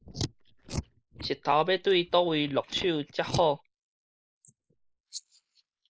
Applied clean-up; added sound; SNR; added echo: neural mask model Resemble Enhance denoiser.